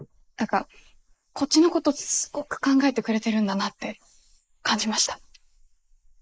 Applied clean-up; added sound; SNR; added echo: neural mask model Resemble Enhance denoiser.